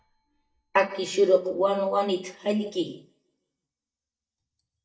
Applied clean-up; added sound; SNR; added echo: neural mask model DeepFilterNet 3.